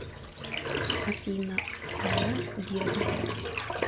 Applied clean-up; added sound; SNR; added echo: none; Bathtub (filling or washing); -5 dB; none.